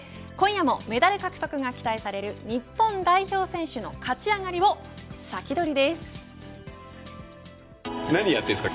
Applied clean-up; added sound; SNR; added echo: none; none; none; none.